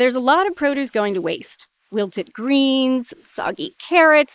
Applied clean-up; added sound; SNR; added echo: neural mask model Resemble Enhance denoiser.